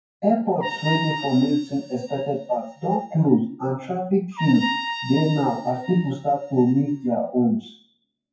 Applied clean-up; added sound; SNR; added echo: classical method WPE with log-MMSE.